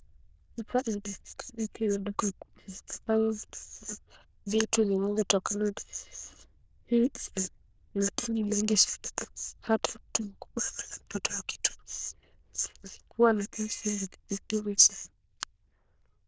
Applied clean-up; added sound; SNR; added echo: neural diffusion model UNIVERSE++.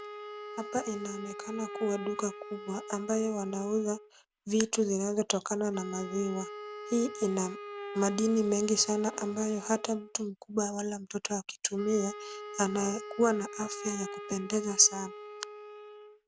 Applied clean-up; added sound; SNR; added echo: none; Wind instrument, woodwind instrument; 12 dB; none.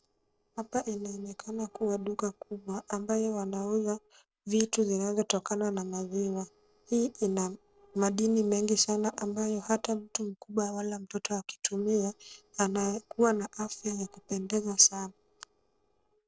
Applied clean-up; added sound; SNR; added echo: neural separator model SepFormer DNS4.